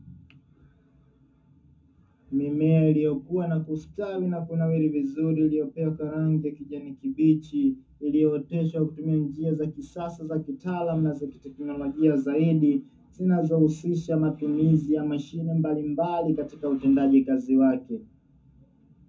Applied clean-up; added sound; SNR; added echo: none; none; none; reverberation time 0.3 s.